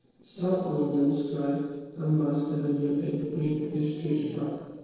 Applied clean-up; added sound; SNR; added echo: neural separator model SepFormer DNS4.